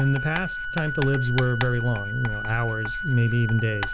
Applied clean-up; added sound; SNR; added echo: none; Organ + Writing; 6 dB; none.